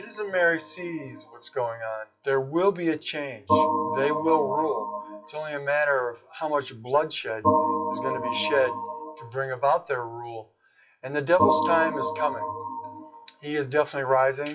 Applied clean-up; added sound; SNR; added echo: classical method WPE with log-MMSE.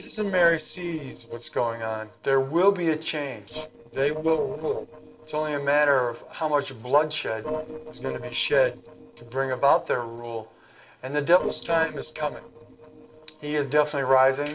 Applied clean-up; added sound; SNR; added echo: neural separator model SepFormer DNS4.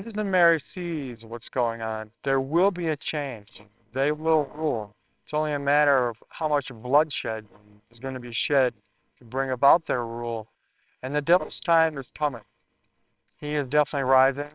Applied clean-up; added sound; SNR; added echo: neural separator model SepFormer WHAMR!.